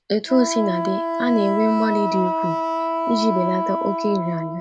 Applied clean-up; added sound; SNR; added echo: none; Wind instrument, woodwind instrument; 2 dB; none.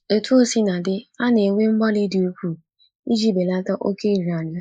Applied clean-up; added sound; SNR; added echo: neural mask model Resemble Enhance denoiser.